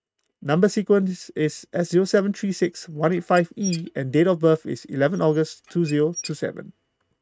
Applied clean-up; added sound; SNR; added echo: neural mask model RNNoise.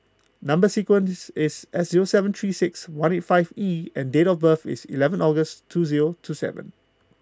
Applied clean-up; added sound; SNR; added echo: none; none; none; none.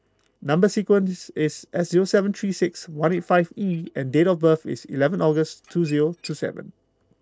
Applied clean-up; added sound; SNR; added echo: neural separator model SepFormer DNS4.